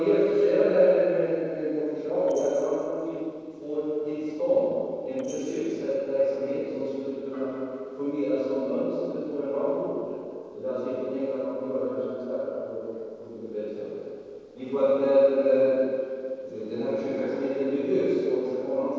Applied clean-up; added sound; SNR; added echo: neural separator model SepFormer DNS4.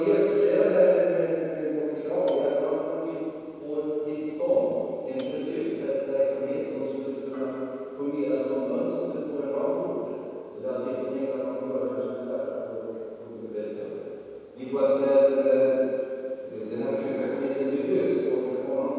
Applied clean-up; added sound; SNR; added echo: none; Tambourine; 12 dB; reverberation time 2.2 s.